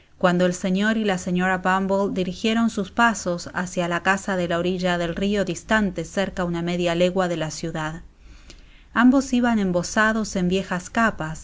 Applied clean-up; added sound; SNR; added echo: none; none; none; none.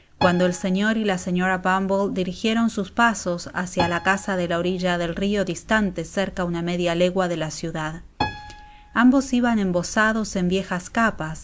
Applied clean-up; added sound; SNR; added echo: none; Piano; 14 dB; none.